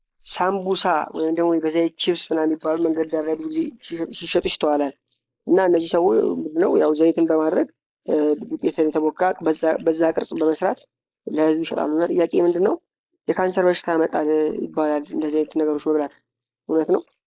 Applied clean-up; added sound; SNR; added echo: neural mask model Resemble Enhance denoiser.